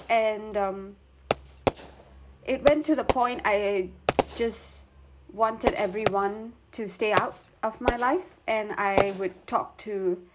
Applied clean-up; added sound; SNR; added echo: none; Fireworks; 5 dB; none.